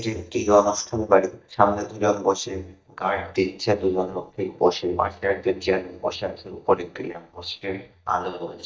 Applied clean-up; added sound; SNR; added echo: neural mask model DeepFilterNet 3.